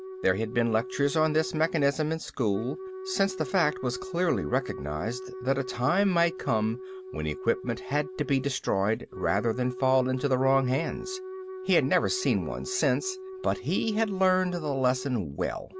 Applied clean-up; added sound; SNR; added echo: none; Wind instrument, woodwind instrument; 12 dB; none.